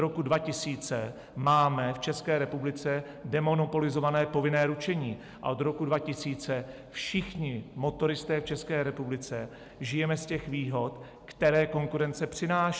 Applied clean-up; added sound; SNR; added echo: none; none; none; none.